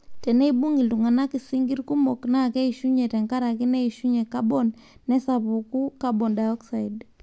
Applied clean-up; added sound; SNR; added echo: none; none; none; none.